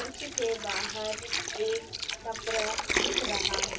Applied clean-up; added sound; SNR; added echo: none; Water; -3 dB; reverberation time 0.3 s.